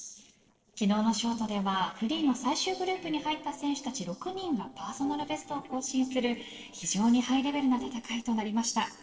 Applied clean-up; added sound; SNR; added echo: neural separator model SepFormer DNS4.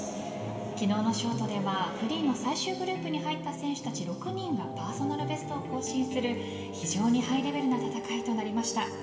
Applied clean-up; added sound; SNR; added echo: none; Electric guitar; 10 dB; reverberation time 1.7 s.